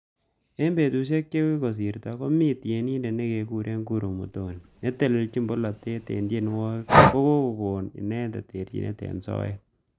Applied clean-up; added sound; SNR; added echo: none; Breathing; -1 dB; none.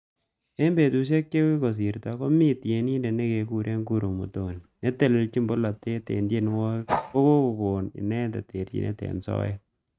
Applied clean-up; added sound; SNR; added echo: neural mask model RNNoise.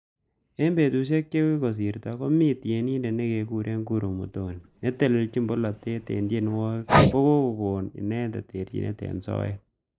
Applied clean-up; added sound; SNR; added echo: neural mask model Resemble Enhance denoiser.